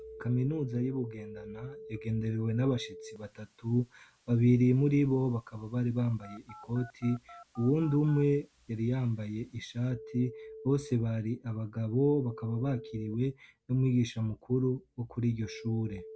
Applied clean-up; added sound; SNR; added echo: none; Telephone; 19 dB; none.